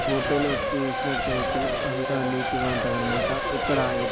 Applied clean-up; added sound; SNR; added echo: none; Race car, auto racing / Accelerating, revving, vroom / Mechanisms; -1 dB; none.